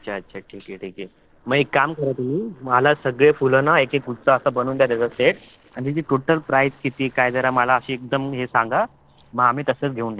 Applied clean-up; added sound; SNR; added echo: neural separator model SepFormer DNS4.